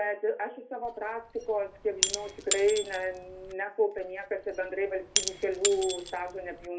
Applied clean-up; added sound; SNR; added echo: none; Shatter / Crushing; 4 dB; reverberation time 0.3 s.